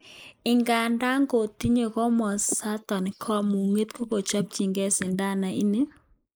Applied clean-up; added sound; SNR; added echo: neural mask model Resemble Enhance denoiser.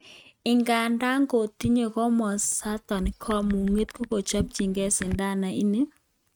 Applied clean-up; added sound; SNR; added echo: neural mask model RNNoise.